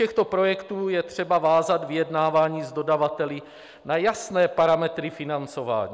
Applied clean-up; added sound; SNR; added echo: none; none; none; none.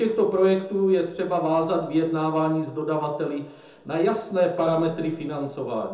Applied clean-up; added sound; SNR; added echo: none; none; none; reverberation time 0.5 s.